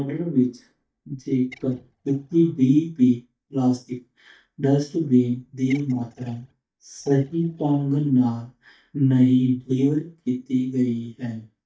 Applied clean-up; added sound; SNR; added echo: neural mask model DeepFilterNet 3.